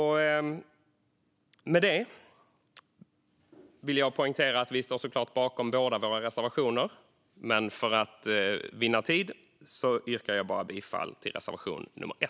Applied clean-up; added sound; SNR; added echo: none; none; none; none.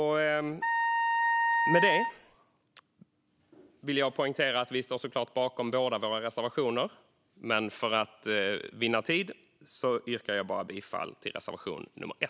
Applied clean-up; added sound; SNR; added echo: none; Wind instrument, woodwind instrument; -3 dB; none.